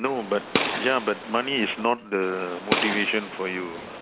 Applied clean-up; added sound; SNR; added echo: none; Gunshot, gunfire; 4 dB; none.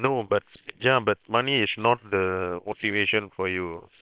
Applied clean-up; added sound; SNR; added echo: neural separator model SepFormer WHAM!.